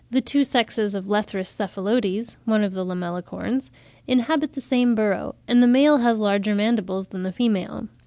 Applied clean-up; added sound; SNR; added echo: none; none; none; none.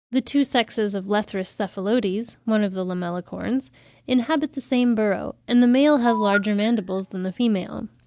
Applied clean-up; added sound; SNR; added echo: neural mask model DeepFilterNet 3.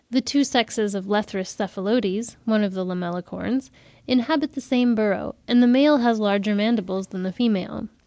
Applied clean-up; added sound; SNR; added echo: neural mask model Resemble Enhance denoiser.